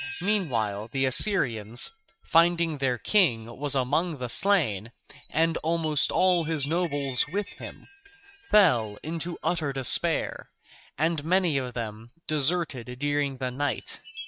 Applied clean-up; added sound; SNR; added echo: neural mask model RNNoise.